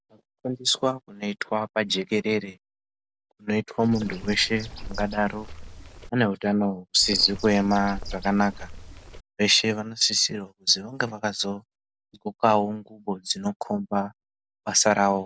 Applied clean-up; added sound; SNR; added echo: none; Bird; 11 dB; none.